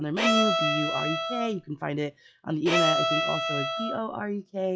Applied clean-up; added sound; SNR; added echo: classical method log-MMSE.